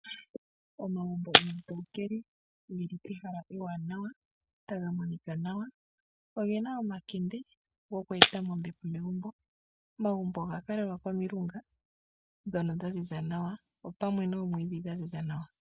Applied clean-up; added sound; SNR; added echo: none; Shatter; -2 dB; none.